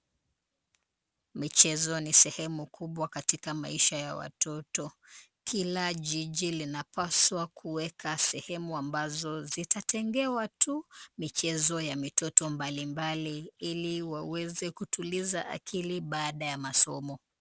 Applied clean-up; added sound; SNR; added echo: none; none; none; none.